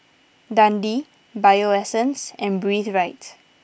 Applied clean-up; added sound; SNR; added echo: none; none; none; none.